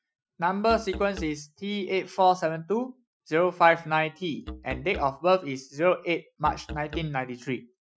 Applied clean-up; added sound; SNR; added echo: classical method Wiener filter.